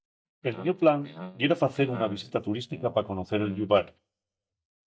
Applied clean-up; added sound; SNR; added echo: neural mask model DeepFilterNet 3.